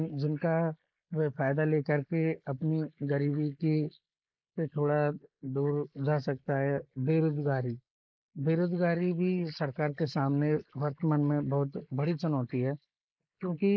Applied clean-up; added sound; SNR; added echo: neural mask model Resemble Enhance denoiser.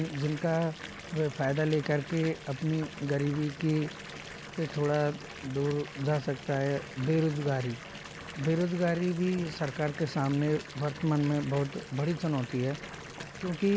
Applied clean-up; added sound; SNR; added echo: none; Fill (with liquid) / Bathtub (filling or washing) / Water tap, faucet; 13 dB; none.